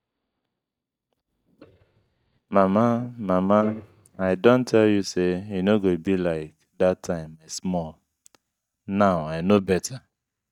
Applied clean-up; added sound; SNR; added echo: neural mask model DeepFilterNet 3.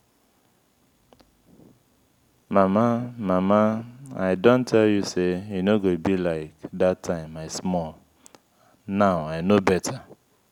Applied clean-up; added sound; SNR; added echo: none; none; none; none.